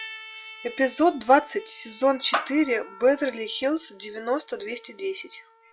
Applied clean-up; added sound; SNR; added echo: classical method log-MMSE.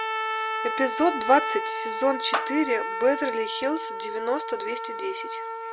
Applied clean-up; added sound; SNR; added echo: none; Trumpet; 4 dB; none.